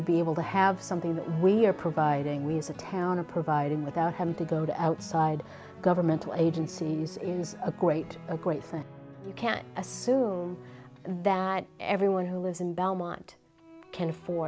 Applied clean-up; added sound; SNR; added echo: none; none; none; none.